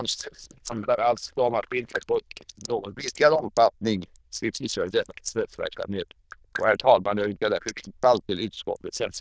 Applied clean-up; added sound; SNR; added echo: neural diffusion model UNIVERSE++.